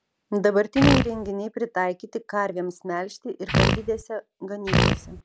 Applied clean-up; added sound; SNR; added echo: none; Fart; -5 dB; none.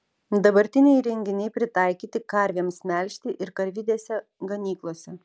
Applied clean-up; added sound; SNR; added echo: none; none; none; none.